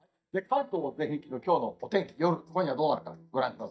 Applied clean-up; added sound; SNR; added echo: neural mask model DeepFilterNet 3.